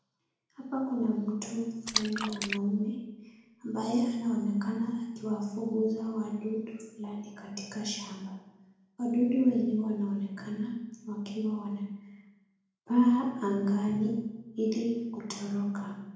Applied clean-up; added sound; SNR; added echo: none; Splash, splatter; 7 dB; reverberation time 0.9 s.